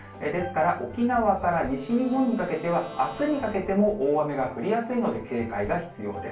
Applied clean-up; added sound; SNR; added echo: none; Bowed string instrument; 20 dB; reverberation time 0.3 s.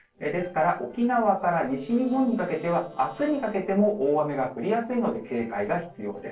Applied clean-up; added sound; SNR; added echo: neural separator model SepFormer DNS4.